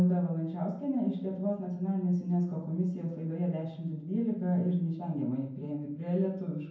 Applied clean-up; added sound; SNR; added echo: none; none; none; reverberation time 0.9 s.